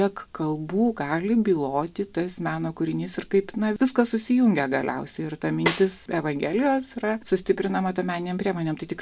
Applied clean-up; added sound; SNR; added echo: none; Snare drum; 8 dB; none.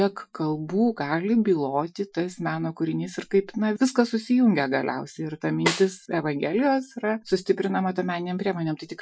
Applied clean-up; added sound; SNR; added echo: classical method Wiener filter.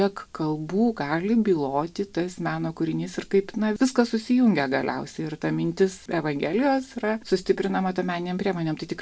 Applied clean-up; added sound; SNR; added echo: none; none; none; none.